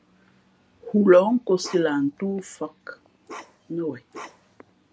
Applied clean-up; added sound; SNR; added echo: none; Bark; 20 dB; none.